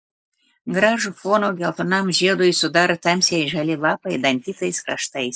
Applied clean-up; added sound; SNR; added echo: neural mask model Resemble Enhance denoiser.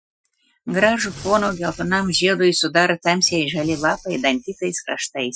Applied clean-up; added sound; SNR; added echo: classical method Wiener filter.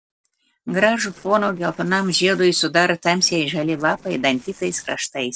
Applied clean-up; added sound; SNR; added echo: neural separator model SepFormer DNS4.